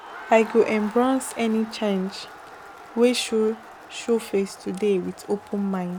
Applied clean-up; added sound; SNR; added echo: none; Crowd; 17 dB; none.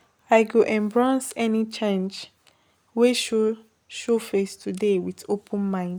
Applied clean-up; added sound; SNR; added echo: none; none; none; none.